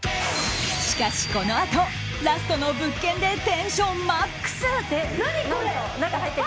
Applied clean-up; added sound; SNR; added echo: none; Bicycle bell; 18 dB; none.